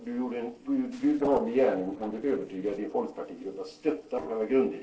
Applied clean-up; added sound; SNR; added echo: neural separator model SepFormer DNS4.